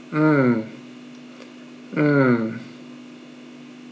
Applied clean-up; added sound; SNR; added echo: none; none; none; none.